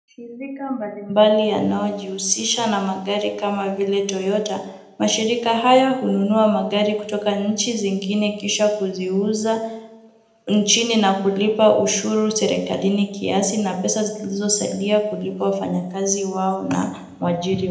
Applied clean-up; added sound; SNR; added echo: none; none; none; reverberation time 0.7 s.